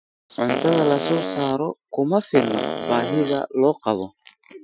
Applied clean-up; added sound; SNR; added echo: classical method Wiener filter.